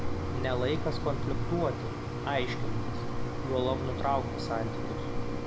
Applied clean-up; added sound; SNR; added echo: none; Mechanisms; -2 dB; reverberation time 1.7 s.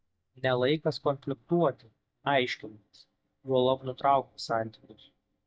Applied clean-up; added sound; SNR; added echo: neural mask model DeepFilterNet 3.